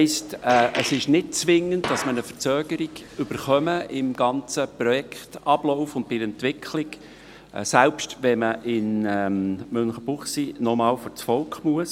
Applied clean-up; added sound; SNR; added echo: none; Fart; 11 dB; none.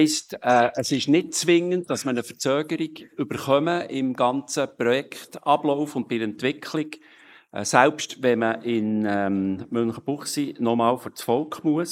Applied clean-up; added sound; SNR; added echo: neural mask model Resemble Enhance denoiser.